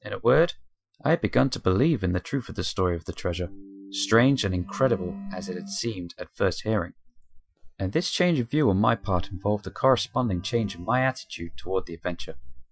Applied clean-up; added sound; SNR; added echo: classical method Wiener filter.